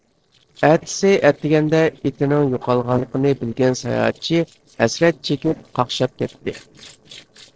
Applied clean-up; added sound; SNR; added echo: neural separator model SepFormer DNS4.